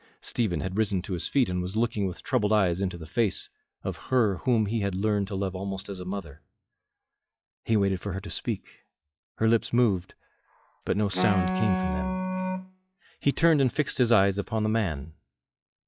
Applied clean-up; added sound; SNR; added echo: classical method log-MMSE.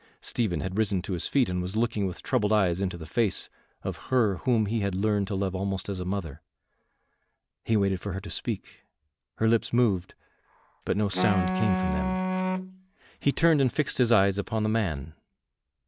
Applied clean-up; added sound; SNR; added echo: none; Wind instrument, woodwind instrument; 2 dB; none.